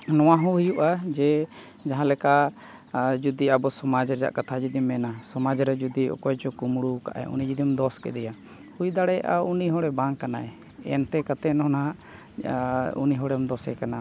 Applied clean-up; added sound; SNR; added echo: none; none; none; none.